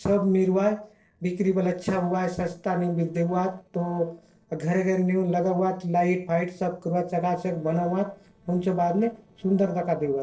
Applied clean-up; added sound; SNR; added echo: neural separator model SepFormer DNS4.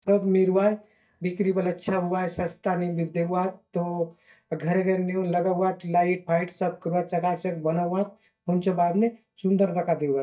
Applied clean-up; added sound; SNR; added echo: neural mask model DeepFilterNet 3.